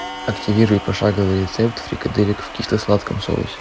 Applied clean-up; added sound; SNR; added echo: none; Applause / Crowd / Cheering + Clock; 13 dB; none.